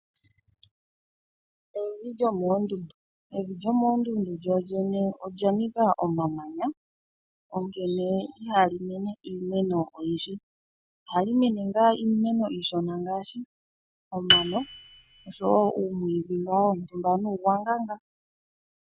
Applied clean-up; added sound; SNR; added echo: none; Piano; 0 dB; none.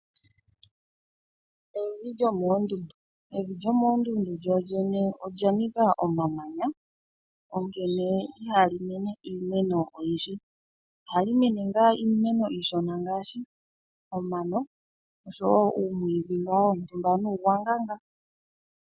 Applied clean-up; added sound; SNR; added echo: none; none; none; none.